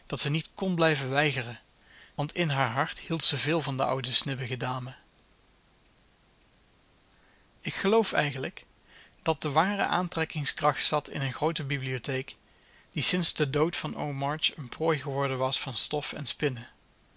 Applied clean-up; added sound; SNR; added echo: none; none; none; none.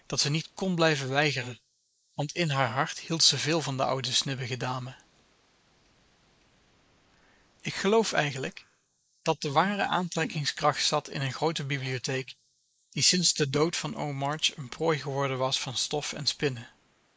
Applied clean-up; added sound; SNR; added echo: neural mask model Resemble Enhance denoiser.